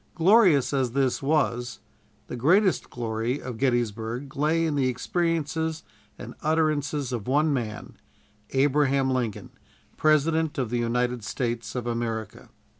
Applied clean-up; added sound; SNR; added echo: none; none; none; none.